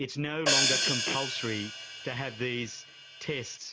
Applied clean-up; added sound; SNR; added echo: none; Hi-hat; -3 dB; none.